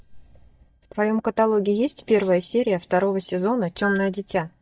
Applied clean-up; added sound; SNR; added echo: neural mask model DeepFilterNet 3.